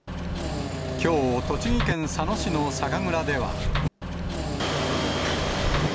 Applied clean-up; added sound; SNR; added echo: none; Engine / Mechanisms; 0 dB; none.